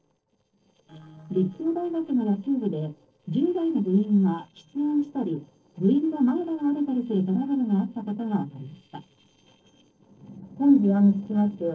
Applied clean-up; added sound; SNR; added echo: neural separator model SepFormer DNS4.